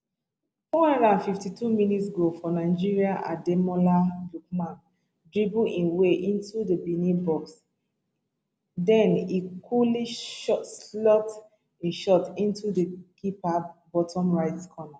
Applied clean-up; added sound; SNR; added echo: none; none; none; none.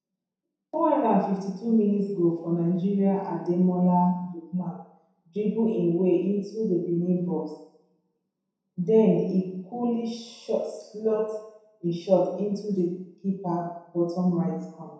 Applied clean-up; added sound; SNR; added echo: none; none; none; reverberation time 0.7 s.